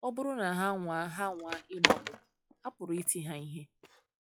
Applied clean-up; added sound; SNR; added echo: classical method log-MMSE.